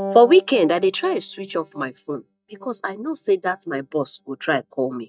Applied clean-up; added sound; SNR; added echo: neural mask model DeepFilterNet 3.